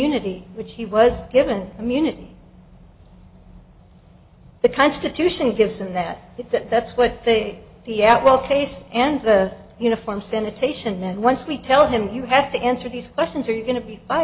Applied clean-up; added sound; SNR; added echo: none; none; none; none.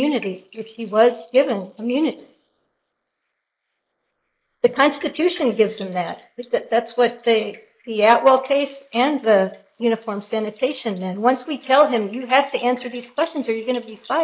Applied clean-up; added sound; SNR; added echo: neural mask model Resemble Enhance denoiser.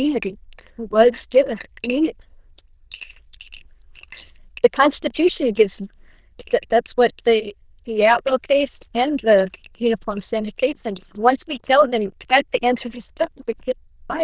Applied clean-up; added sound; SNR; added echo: neural diffusion model UNIVERSE++.